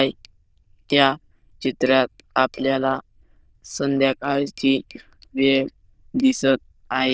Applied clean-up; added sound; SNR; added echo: neural diffusion model UNIVERSE++.